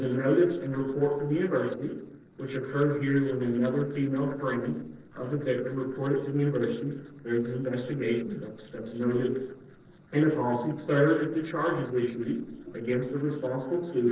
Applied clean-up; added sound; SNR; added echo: neural separator model SepFormer DNS4.